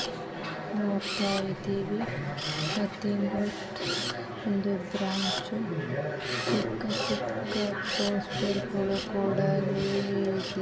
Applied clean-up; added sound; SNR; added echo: none; Camera; 10 dB; reverberation time 2.5 s.